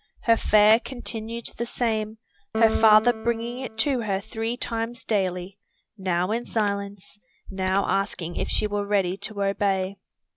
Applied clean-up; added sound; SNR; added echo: none; Piano; 10 dB; none.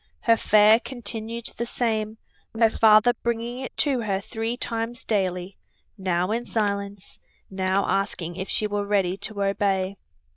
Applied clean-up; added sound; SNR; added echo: neural diffusion model UNIVERSE++.